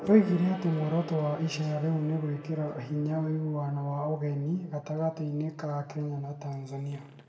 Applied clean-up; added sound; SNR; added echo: none; Gong; 19 dB; reverberation time 0.8 s.